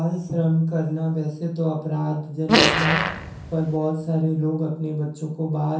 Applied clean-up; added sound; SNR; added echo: none; Fart; -3 dB; reverberation time 0.6 s.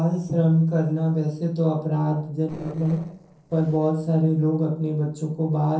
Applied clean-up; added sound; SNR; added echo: neural separator model SepFormer DNS4.